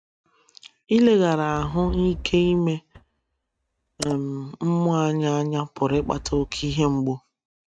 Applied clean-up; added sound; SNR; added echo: neural mask model RNNoise.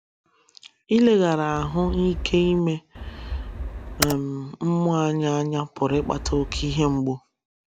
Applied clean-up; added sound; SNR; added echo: none; Wind + Computer keyboard; 8 dB; none.